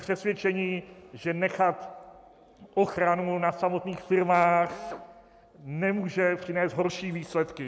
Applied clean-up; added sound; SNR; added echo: none; Drill; 17 dB; none.